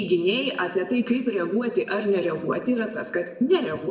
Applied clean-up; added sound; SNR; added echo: none; none; none; reverberation time 0.9 s.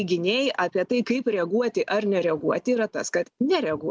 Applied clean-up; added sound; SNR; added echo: none; none; none; none.